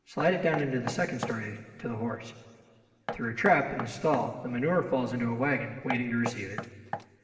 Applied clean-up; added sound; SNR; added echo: none; Knock; 11 dB; reverberation time 1.7 s.